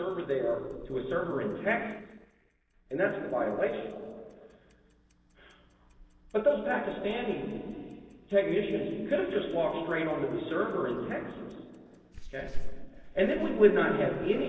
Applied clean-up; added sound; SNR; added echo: neural separator model SepFormer DNS4.